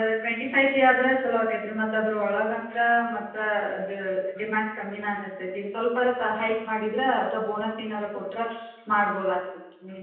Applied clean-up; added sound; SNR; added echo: none; none; none; reverberation time 0.9 s.